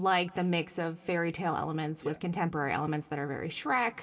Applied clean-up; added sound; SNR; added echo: none; none; none; reverberation time 2.1 s.